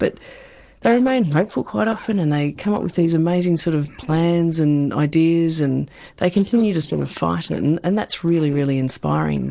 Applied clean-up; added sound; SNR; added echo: neural separator model SepFormer DNS4.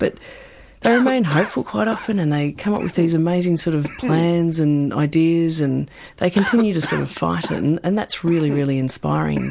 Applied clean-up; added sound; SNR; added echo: none; Cough; 13 dB; none.